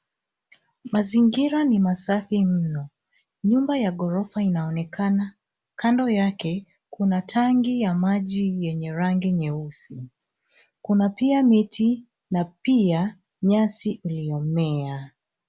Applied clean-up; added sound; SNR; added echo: none; none; none; none.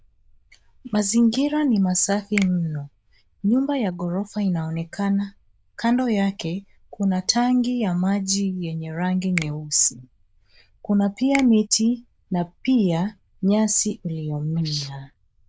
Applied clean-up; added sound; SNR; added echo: neural diffusion model UNIVERSE++.